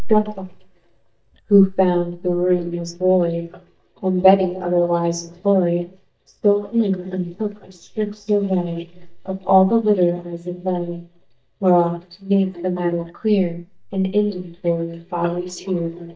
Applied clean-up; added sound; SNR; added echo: neural mask model DeepFilterNet 3.